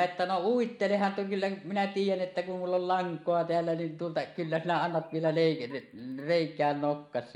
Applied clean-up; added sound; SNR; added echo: neural mask model Resemble Enhance denoiser.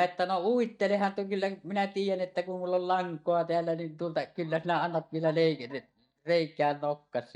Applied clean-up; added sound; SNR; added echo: neural mask model DeepFilterNet 3.